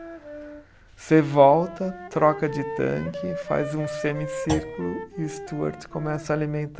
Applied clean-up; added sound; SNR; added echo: none; Thump, thud + Wind instrument, woodwind instrument; 11 dB; none.